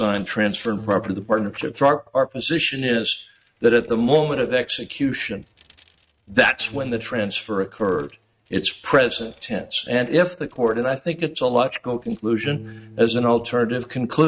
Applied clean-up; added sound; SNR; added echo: neural mask model RNNoise.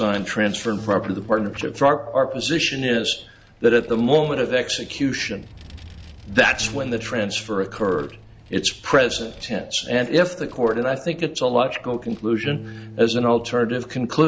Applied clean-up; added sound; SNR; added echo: none; Piano + Vehicle; 19 dB; none.